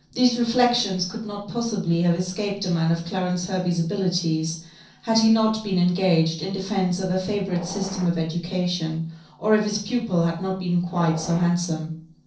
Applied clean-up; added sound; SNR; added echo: neural separator model SepFormer DNS4.